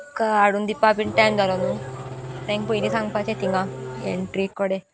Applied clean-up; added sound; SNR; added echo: none; Race car, auto racing / Engine starting; 11 dB; none.